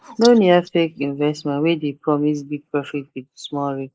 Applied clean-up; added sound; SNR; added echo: neural mask model Resemble Enhance denoiser.